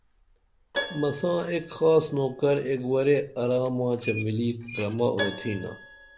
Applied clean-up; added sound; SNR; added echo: none; Squeak + Keyboard (musical); 11 dB; none.